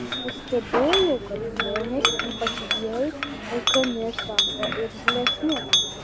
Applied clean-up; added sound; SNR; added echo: none; Chink, clink; -1 dB; none.